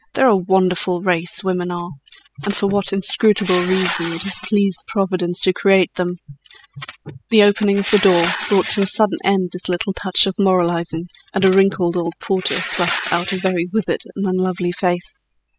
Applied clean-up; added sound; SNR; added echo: classical method spectral subtraction.